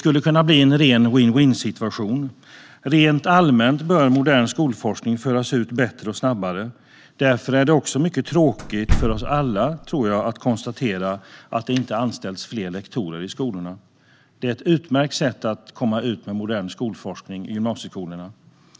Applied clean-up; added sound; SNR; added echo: none; Slam; 4 dB; none.